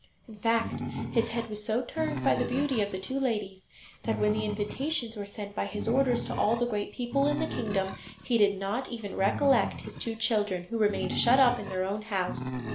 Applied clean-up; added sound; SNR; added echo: none; Animal; 8 dB; none.